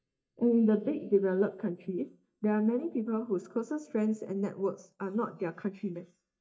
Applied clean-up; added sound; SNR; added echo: neural mask model DeepFilterNet 3.